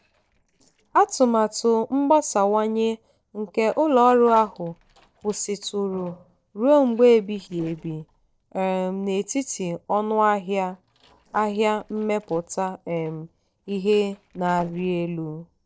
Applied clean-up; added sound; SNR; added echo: neural separator model SepFormer DNS4.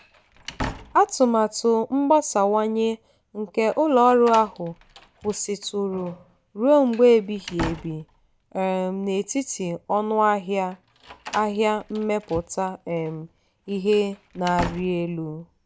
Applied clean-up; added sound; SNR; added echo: none; Slam; 17 dB; none.